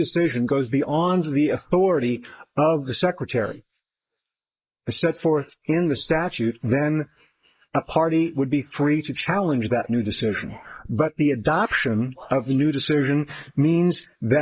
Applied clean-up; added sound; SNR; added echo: neural mask model Resemble Enhance denoiser.